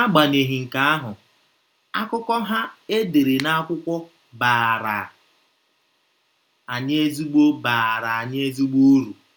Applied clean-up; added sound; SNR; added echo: none; none; none; none.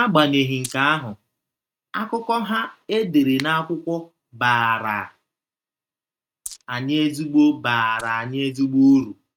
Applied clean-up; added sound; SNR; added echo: neural mask model RNNoise.